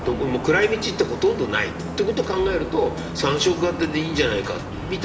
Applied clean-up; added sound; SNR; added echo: none; Traffic noise, roadway noise / Vehicle horn, car horn, honking; 9 dB; reverberation time 1.2 s.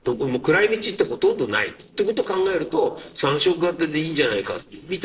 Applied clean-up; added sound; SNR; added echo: neural separator model SepFormer DNS4.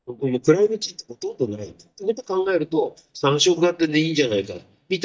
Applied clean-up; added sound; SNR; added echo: neural mask model DeepFilterNet 3.